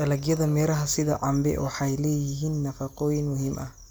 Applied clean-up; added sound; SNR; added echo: none; none; none; none.